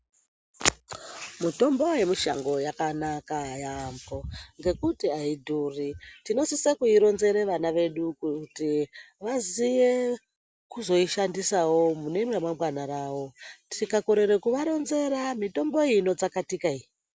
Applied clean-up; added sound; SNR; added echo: none; none; none; none.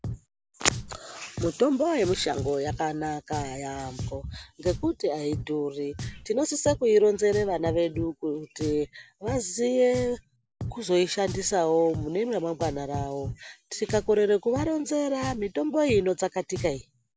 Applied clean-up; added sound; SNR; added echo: none; Drum; 12 dB; none.